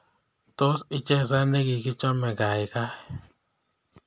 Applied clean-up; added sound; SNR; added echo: none; none; none; none.